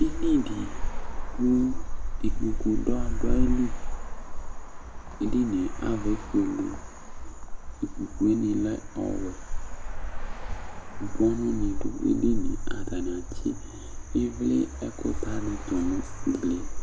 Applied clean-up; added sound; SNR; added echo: none; Traffic noise, roadway noise; 0 dB; none.